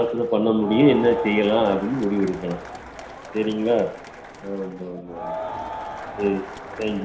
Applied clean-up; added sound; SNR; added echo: none; Crowd; 11 dB; reverberation time 0.5 s.